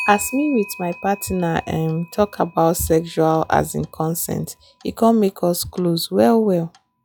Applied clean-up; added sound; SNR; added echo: classical method log-MMSE.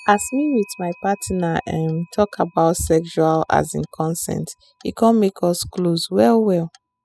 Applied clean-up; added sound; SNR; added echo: classical method spectral subtraction.